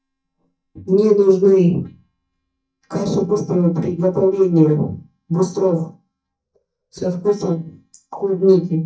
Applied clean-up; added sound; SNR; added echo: neural mask model DeepFilterNet 3.